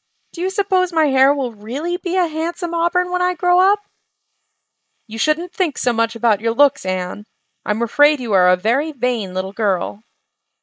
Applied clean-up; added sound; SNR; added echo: neural mask model Resemble Enhance denoiser.